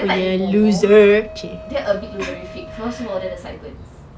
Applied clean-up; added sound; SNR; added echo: none; Wind instrument, woodwind instrument; 19 dB; none.